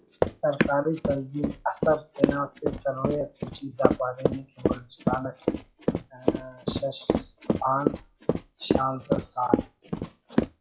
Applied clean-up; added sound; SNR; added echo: classical method WPE with log-MMSE.